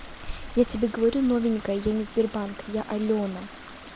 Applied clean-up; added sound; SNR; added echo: none; Stream; 14 dB; none.